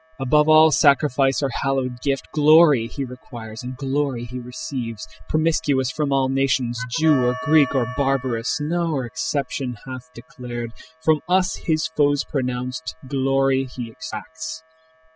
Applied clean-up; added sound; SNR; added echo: classical method spectral subtraction.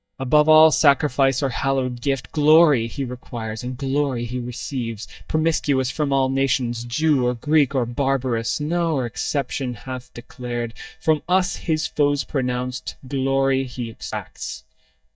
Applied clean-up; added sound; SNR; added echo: neural mask model DeepFilterNet 3.